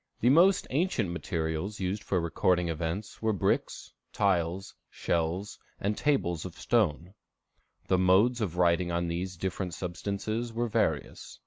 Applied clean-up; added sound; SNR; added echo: none; none; none; none.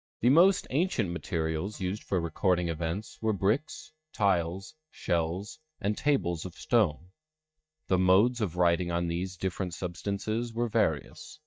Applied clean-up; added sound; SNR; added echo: neural mask model DeepFilterNet 3.